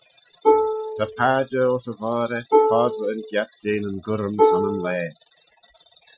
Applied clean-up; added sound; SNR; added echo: classical method Wiener filter.